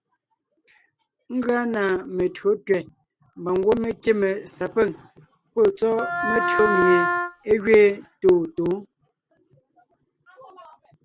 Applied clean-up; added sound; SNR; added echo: none; Wind instrument, woodwind instrument; 0 dB; none.